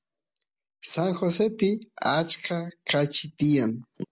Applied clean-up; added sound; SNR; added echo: none; none; none; none.